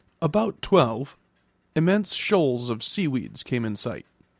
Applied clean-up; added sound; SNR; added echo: none; none; none; none.